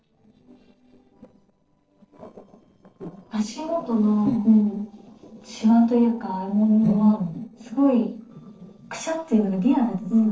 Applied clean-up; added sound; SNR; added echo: neural separator model SepFormer DNS4.